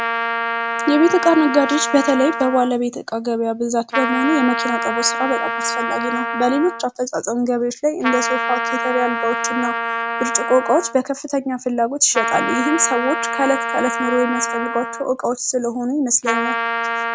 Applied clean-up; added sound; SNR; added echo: none; Trumpet; 4 dB; none.